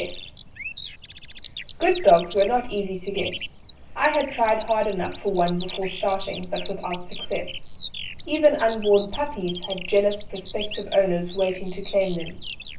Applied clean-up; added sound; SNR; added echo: none; Bird vocalization, bird call, bird song; 15 dB; reverberation time 0.3 s.